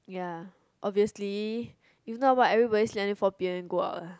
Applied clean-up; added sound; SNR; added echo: none; none; none; none.